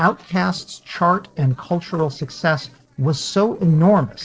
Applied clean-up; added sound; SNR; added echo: neural separator model SepFormer DNS4.